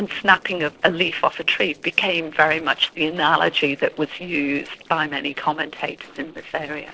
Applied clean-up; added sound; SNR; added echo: neural separator model SepFormer DNS4.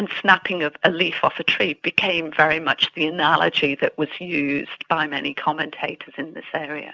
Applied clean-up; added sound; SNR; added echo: none; none; none; none.